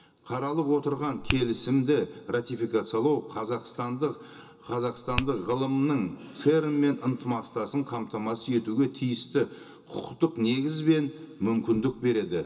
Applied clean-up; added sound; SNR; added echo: none; Finger snapping; 6 dB; reverberation time 0.2 s.